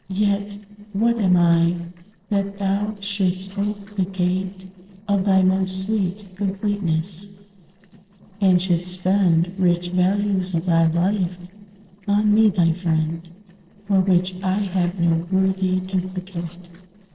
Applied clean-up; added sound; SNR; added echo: neural separator model SepFormer DNS4.